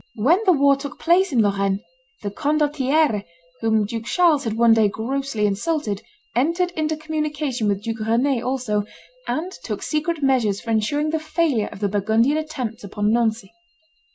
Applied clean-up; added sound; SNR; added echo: none; none; none; none.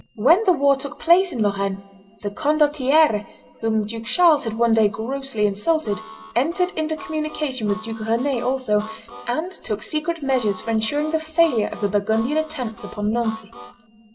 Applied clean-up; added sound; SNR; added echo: none; Harmonica; 18 dB; reverberation time 0.9 s.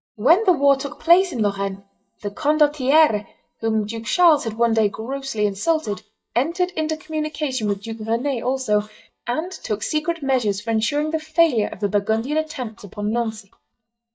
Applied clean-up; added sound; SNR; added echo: neural mask model DeepFilterNet 3.